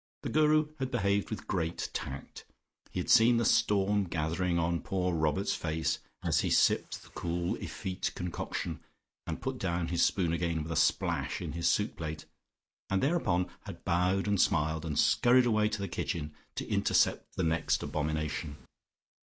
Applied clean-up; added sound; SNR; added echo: neural mask model Resemble Enhance denoiser.